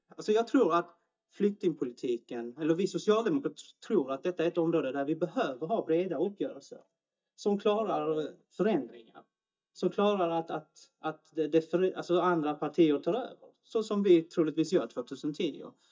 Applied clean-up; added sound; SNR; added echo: neural mask model DeepFilterNet 3.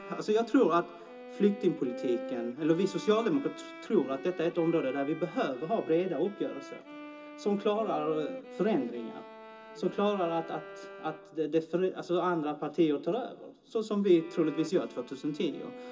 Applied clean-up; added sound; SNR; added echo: none; Bowed string instrument; 15 dB; reverberation time 0.2 s.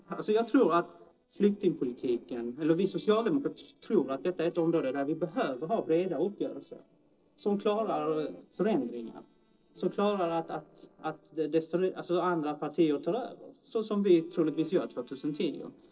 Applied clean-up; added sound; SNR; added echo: neural separator model SepFormer DNS4.